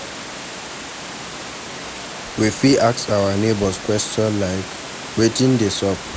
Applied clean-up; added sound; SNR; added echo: none; Water; 11 dB; none.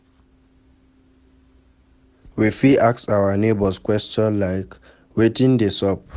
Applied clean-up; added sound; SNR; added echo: none; none; none; none.